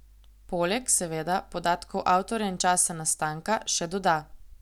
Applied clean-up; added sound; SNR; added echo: none; none; none; none.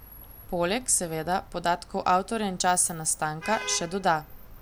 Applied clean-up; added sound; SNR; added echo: none; Traffic noise, roadway noise / Vehicle horn, car horn, honking; 16 dB; none.